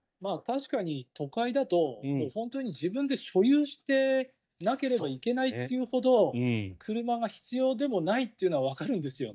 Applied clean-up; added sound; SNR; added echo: neural mask model DeepFilterNet 3.